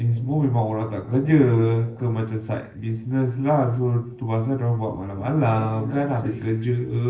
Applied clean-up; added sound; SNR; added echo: neural separator model SepFormer DNS4.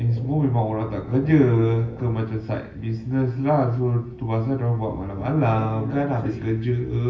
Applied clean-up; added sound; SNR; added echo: none; Thunder; 19 dB; reverberation time 0.8 s.